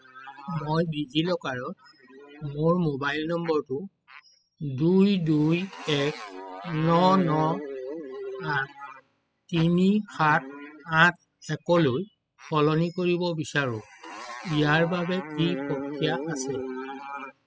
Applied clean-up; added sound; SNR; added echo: classical method spectral subtraction.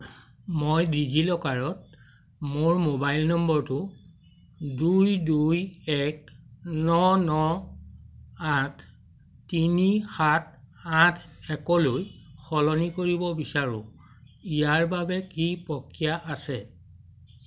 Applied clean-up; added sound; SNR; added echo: none; none; none; none.